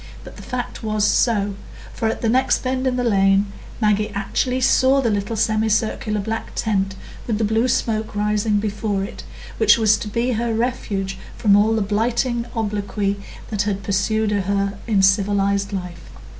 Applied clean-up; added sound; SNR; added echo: none; none; none; none.